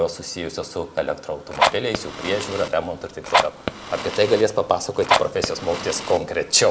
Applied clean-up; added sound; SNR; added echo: none; Fire; 3 dB; none.